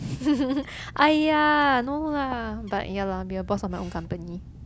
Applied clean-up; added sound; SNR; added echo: none; Bird; 16 dB; none.